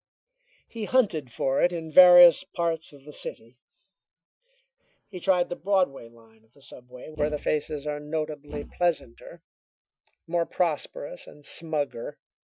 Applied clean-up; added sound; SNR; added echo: classical method Wiener filter.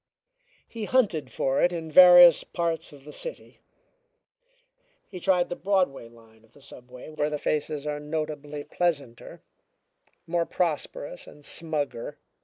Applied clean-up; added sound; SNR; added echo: neural mask model Resemble Enhance denoiser.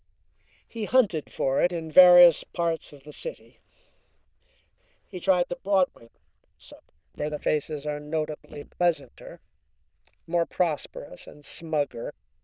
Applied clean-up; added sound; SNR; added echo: neural diffusion model UNIVERSE++.